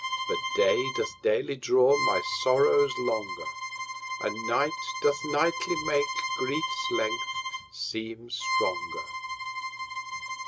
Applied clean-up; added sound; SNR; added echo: none; Bowed string instrument; 4 dB; none.